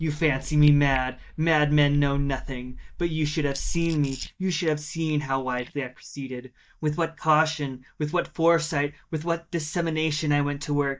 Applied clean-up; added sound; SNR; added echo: neural mask model DeepFilterNet 3.